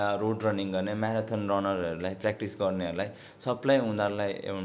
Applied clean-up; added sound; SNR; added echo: none; none; none; none.